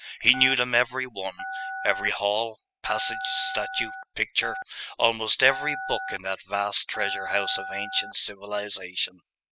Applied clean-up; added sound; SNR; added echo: classical method spectral subtraction.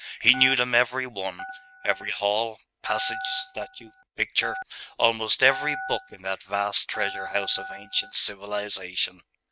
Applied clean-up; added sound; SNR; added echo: neural mask model RNNoise.